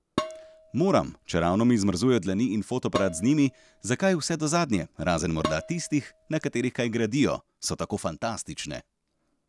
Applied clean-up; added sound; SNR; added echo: none; Dishes, pots, and pans; 10 dB; none.